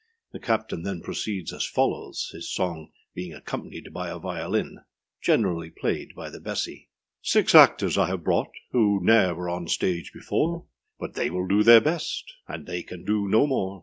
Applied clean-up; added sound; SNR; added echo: none; none; none; none.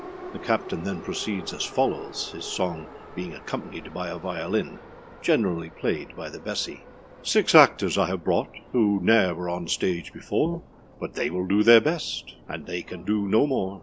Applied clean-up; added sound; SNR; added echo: none; Subway, metro, underground; 18 dB; none.